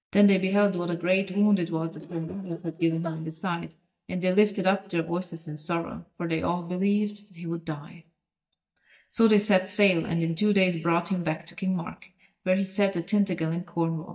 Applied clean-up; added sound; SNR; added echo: neural mask model DeepFilterNet 3.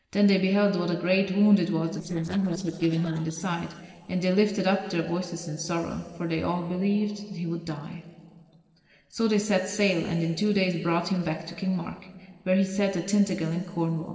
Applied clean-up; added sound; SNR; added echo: neural separator model SepFormer DNS4.